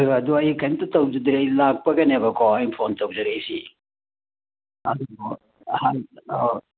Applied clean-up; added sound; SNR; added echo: none; none; none; none.